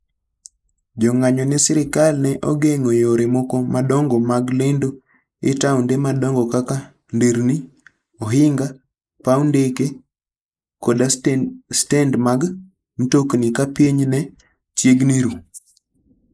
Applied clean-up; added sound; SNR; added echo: neural mask model Resemble Enhance denoiser.